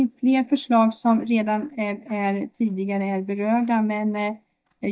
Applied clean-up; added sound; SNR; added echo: neural mask model DeepFilterNet 3.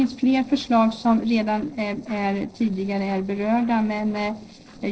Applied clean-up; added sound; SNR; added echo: neural separator model SepFormer DNS4.